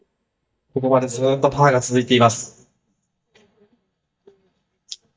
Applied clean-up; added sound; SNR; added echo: neural mask model DeepFilterNet 3.